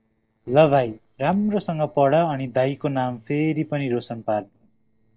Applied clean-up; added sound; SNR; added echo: neural separator model SepFormer DNS4.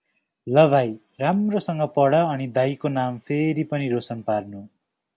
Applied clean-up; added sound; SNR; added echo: none; none; none; none.